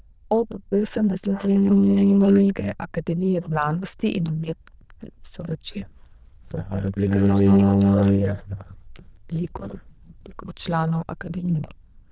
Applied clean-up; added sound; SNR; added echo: neural diffusion model UNIVERSE++.